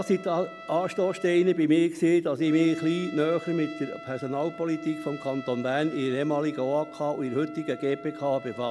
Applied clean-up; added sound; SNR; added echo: none; Trumpet; 18 dB; none.